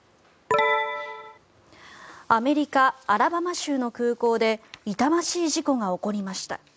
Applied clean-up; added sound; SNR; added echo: none; none; none; none.